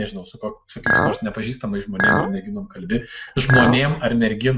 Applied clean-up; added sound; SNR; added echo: none; Chink, clink; 0 dB; none.